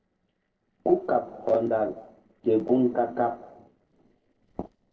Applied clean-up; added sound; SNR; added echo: neural separator model SepFormer DNS4.